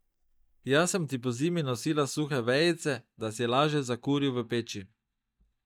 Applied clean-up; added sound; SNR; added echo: neural mask model DeepFilterNet 3.